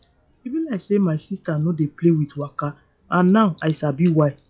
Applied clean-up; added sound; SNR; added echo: classical method log-MMSE.